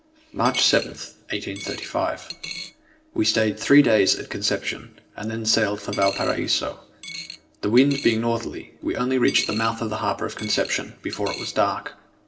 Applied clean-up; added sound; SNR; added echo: none; Coin (dropping); 13 dB; reverberation time 0.6 s.